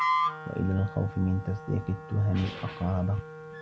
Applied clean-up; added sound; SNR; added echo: none; Wind instrument, woodwind instrument; 5 dB; none.